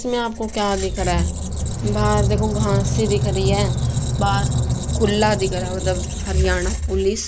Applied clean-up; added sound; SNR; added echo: none; Squeak; -1 dB; none.